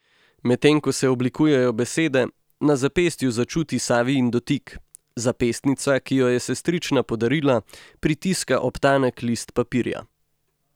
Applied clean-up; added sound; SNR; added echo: none; none; none; none.